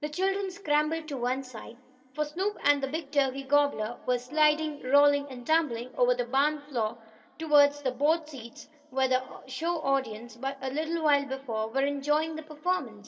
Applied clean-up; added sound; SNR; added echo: none; Brass instrument; 19 dB; reverberation time 2.8 s.